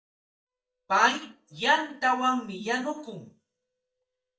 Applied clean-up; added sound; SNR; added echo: neural mask model DeepFilterNet 3.